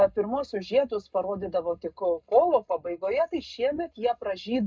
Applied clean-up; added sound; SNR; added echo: none; none; none; reverberation time 0.2 s.